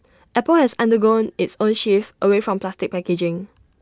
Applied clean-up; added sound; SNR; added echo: none; none; none; none.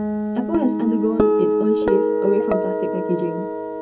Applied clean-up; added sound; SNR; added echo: none; Guitar; -3 dB; reverberation time 0.3 s.